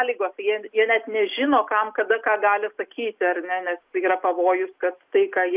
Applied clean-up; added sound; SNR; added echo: none; none; none; none.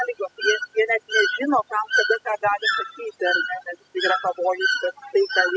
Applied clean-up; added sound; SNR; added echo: classical method spectral subtraction.